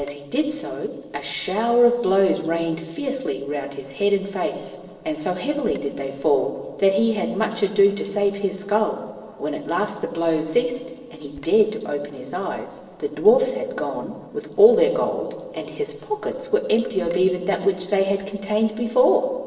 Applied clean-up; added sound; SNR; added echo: neural separator model SepFormer DNS4.